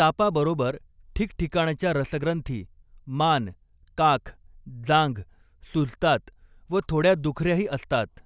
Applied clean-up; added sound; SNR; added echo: none; none; none; none.